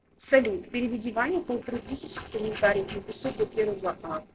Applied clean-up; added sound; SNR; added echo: neural separator model SepFormer DNS4.